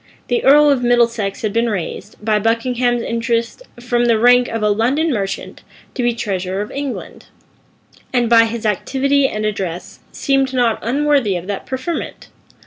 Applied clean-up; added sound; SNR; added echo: none; none; none; none.